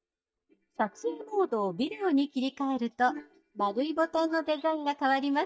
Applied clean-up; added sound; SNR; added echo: neural mask model DeepFilterNet 3.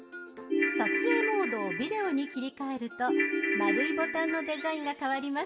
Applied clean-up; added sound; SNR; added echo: none; Ringtone / Keyboard (musical); -2 dB; reverberation time 1.1 s.